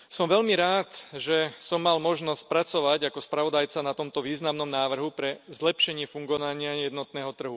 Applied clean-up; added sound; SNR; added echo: none; none; none; none.